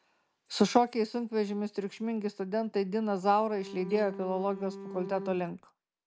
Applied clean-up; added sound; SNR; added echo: none; Bowed string instrument; 12 dB; none.